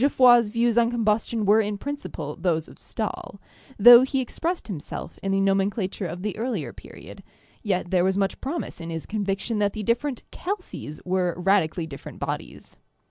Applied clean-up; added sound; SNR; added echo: none; none; none; none.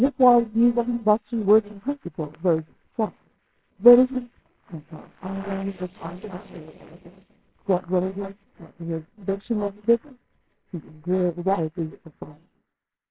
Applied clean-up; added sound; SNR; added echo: neural separator model SepFormer WHAMR!.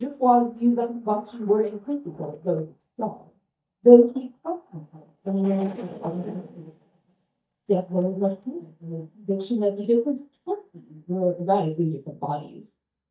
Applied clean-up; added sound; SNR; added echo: neural mask model DeepFilterNet 3.